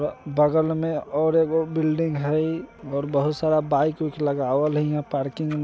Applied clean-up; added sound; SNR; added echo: none; none; none; none.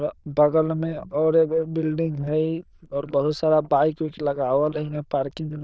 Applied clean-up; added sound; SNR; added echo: neural diffusion model UNIVERSE++.